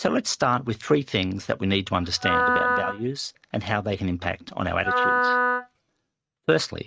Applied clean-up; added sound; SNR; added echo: neural mask model RNNoise.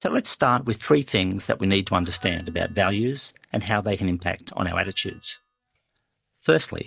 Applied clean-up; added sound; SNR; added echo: neural mask model DeepFilterNet 3.